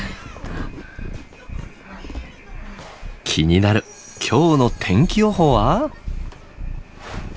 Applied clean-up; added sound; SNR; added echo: none; Purr; 10 dB; none.